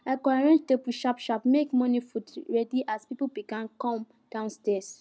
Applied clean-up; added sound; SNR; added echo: none; none; none; none.